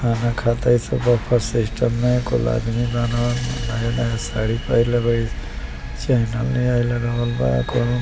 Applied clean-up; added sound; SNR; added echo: none; none; none; none.